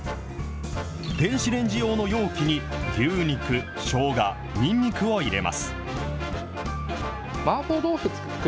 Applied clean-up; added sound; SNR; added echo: none; none; none; none.